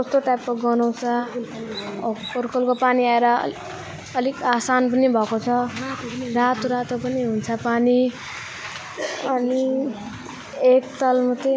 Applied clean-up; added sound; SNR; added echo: none; none; none; none.